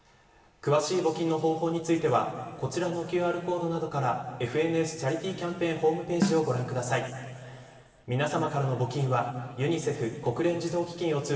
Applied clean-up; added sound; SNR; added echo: none; Snare drum; 0 dB; reverberation time 2.7 s.